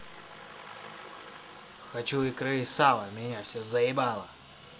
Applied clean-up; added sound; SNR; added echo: none; Aircraft; 17 dB; none.